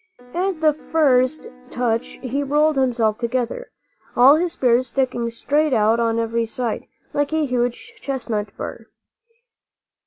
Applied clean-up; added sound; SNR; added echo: none; Piano; 19 dB; none.